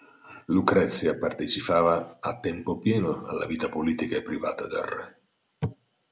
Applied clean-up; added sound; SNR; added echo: none; none; none; none.